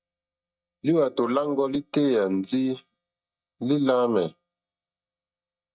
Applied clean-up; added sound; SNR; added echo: neural mask model DeepFilterNet 3.